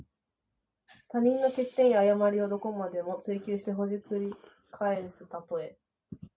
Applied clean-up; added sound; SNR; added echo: none; none; none; none.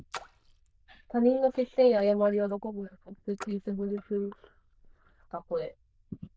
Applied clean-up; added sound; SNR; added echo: neural diffusion model UNIVERSE++.